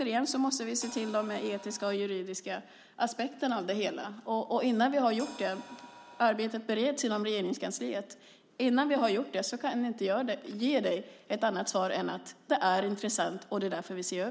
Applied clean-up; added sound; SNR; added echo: none; Crash cymbal; 17 dB; none.